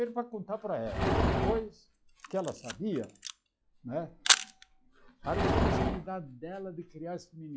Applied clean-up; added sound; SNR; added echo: classical method log-MMSE.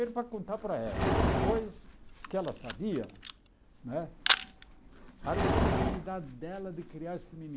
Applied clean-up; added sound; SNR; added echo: none; Livestock, farm animals, working animals + Camera; -4 dB; none.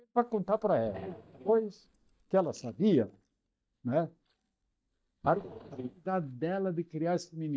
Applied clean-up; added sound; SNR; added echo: neural mask model DeepFilterNet 3.